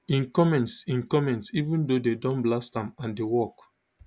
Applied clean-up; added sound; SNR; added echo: none; none; none; none.